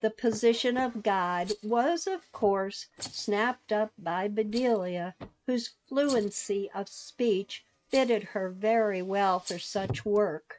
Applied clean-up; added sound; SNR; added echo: neural mask model RNNoise.